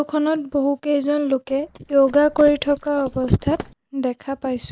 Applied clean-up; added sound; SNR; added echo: neural mask model Resemble Enhance denoiser.